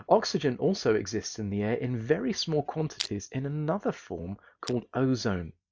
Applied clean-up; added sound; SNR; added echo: neural mask model DeepFilterNet 3.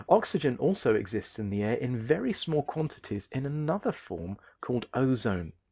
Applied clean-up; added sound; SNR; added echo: none; none; none; none.